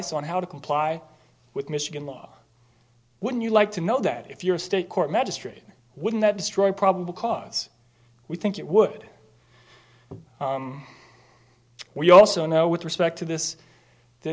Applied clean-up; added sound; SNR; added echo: none; none; none; none.